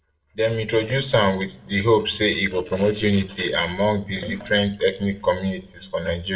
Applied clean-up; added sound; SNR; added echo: neural separator model SepFormer DNS4.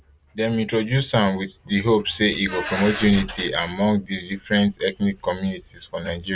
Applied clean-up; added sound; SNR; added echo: none; none; none; none.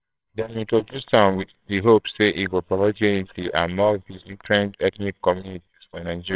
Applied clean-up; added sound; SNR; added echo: neural separator model SepFormer WHAMR!.